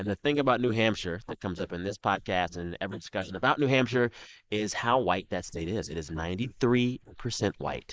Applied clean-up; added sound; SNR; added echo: neural mask model Resemble Enhance denoiser.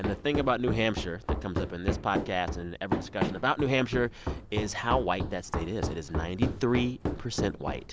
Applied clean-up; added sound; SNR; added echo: none; Run; 3 dB; none.